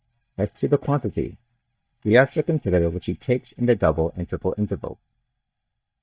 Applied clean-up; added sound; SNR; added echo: neural mask model DeepFilterNet 3.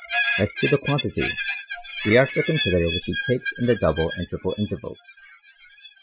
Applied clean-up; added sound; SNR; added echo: classical method Wiener filter.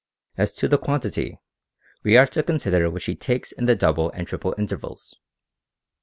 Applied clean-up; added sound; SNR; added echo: none; none; none; none.